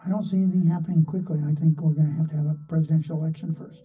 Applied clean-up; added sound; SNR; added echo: none; none; none; reverberation time 0.4 s.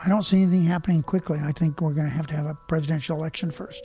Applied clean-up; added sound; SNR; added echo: none; none; none; none.